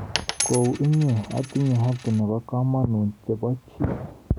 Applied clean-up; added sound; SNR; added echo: none; Coin (dropping); 10 dB; none.